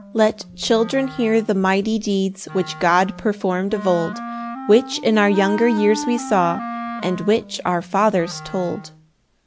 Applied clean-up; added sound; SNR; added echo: none; Wind instrument, woodwind instrument; 13 dB; none.